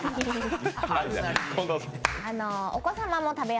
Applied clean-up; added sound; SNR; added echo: none; none; none; none.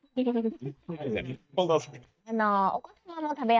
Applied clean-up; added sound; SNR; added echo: neural mask model DeepFilterNet 3.